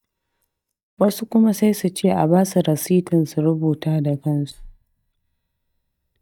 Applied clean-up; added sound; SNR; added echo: neural mask model DeepFilterNet 3.